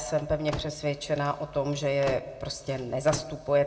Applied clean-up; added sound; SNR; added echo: none; Slam / Microwave oven; 12 dB; reverberation time 0.7 s.